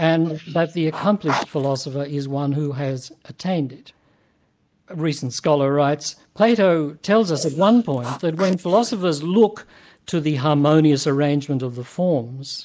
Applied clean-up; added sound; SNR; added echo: neural mask model Resemble Enhance denoiser.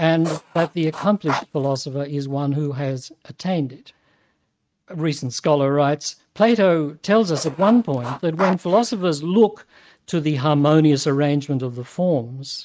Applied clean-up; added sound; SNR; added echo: neural mask model RNNoise.